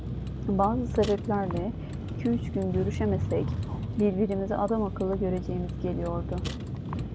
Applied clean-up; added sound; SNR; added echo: none; Vehicle; 3 dB; none.